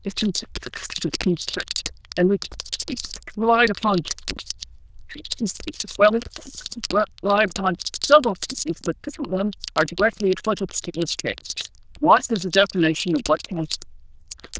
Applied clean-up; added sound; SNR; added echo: neural diffusion model UNIVERSE++.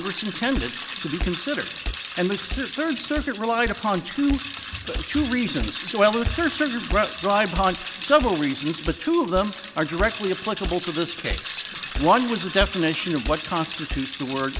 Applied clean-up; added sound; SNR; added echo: none; Bicycle; 3 dB; none.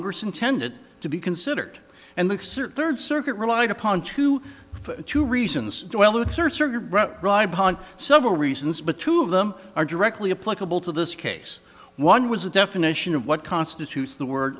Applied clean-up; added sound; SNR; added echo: none; none; none; none.